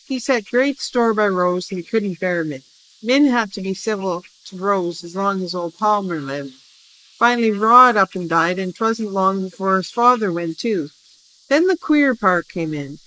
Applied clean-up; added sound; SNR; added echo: neural mask model Resemble Enhance denoiser.